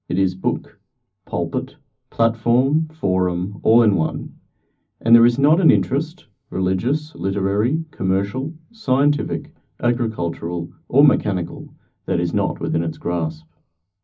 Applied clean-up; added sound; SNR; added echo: none; none; none; reverberation time 0.4 s.